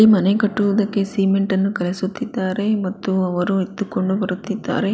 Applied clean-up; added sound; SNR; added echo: none; none; none; none.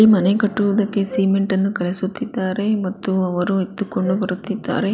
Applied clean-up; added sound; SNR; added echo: none; Wind instrument, woodwind instrument; 15 dB; none.